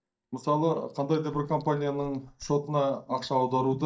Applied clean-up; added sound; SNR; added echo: neural mask model DeepFilterNet 3.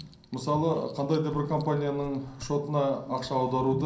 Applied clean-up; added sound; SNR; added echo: none; Writing; 20 dB; reverberation time 0.6 s.